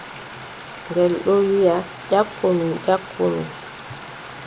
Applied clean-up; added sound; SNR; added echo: none; Stream; 14 dB; none.